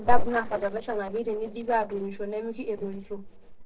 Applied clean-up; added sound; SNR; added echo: neural separator model SepFormer DNS4.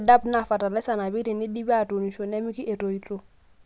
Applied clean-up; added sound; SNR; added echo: none; none; none; none.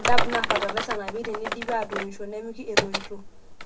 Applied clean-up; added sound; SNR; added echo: none; Typing; 3 dB; reverberation time 0.2 s.